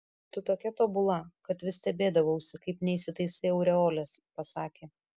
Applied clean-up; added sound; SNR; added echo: none; none; none; none.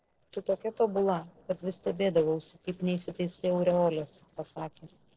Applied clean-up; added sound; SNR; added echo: neural separator model SepFormer DNS4.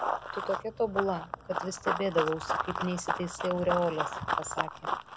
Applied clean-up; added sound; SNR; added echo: none; Run; 1 dB; none.